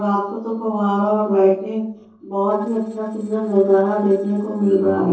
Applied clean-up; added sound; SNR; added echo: neural separator model SepFormer DNS4.